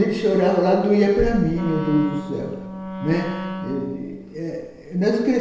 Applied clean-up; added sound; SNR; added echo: none; Wind instrument, woodwind instrument; 11 dB; reverberation time 1.0 s.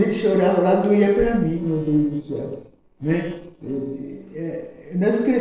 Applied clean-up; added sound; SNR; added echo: neural separator model SepFormer DNS4.